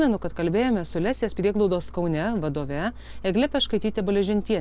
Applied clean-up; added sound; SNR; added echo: none; Engine; 12 dB; none.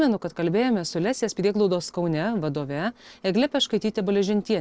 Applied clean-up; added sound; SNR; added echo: neural separator model SepFormer DNS4.